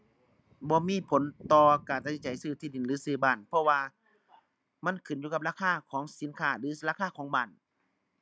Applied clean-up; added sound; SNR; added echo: none; none; none; none.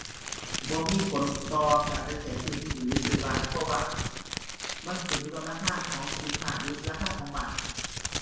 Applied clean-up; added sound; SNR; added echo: none; Crumpling, crinkling; 1 dB; reverberation time 1.0 s.